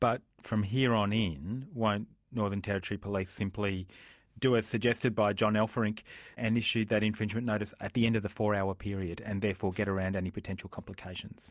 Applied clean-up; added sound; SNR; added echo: none; none; none; none.